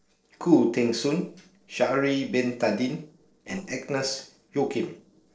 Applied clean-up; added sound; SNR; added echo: neural separator model SepFormer DNS4.